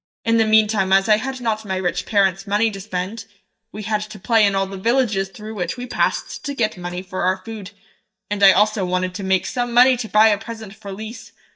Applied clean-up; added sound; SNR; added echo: neural mask model DeepFilterNet 3.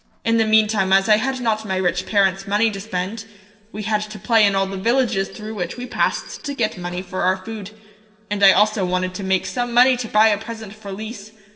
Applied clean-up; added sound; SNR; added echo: neural separator model SepFormer DNS4.